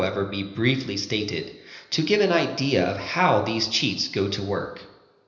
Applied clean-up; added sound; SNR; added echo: none; none; none; reverberation time 0.8 s.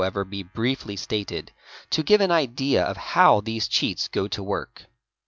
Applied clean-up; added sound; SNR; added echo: none; none; none; none.